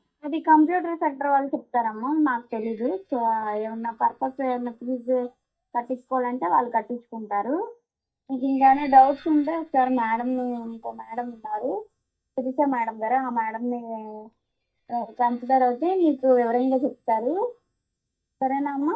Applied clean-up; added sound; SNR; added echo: neural mask model DeepFilterNet 3.